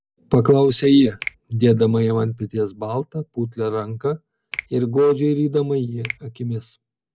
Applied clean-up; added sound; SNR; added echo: none; Finger snapping; 18 dB; none.